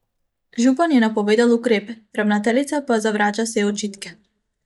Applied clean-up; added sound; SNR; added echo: neural mask model DeepFilterNet 3.